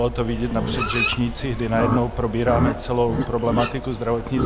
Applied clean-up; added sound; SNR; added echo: none; Livestock, farm animals, working animals; 4 dB; none.